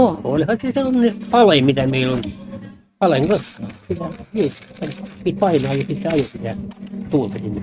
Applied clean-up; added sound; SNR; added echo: neural mask model RNNoise.